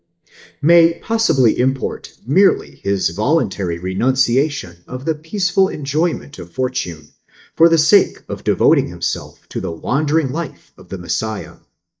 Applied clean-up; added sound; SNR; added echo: neural mask model DeepFilterNet 3.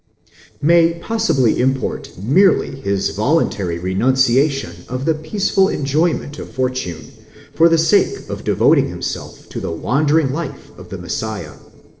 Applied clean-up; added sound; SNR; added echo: neural separator model SepFormer DNS4.